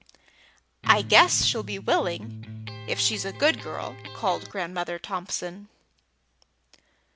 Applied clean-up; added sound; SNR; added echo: none; Electric guitar; 11 dB; none.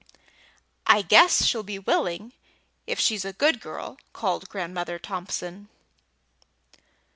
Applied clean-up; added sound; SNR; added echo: none; none; none; none.